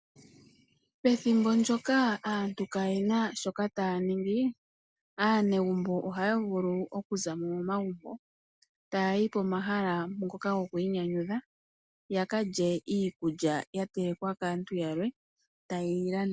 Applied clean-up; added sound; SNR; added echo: none; none; none; none.